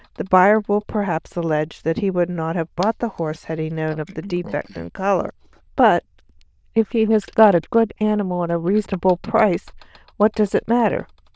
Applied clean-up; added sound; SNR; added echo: neural diffusion model UNIVERSE++.